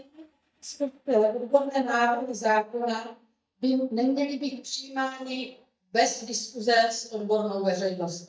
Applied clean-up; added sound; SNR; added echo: neural mask model DeepFilterNet 3.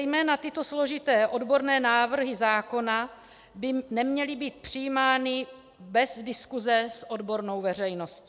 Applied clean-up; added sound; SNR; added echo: none; none; none; none.